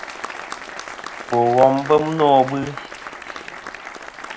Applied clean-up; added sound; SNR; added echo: none; Applause; 12 dB; none.